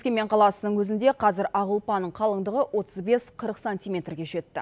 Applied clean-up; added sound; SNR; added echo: none; none; none; none.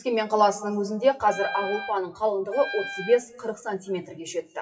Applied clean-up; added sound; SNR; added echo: classical method WPE with log-MMSE.